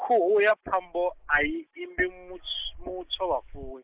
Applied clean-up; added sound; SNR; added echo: neural mask model Resemble Enhance denoiser.